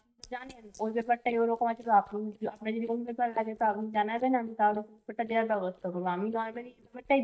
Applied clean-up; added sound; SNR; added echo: neural mask model DeepFilterNet 3.